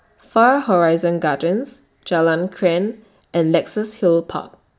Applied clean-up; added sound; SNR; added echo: none; none; none; none.